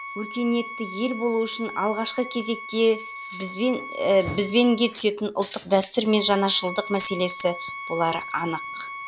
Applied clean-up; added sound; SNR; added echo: none; Bowed string instrument; 13 dB; none.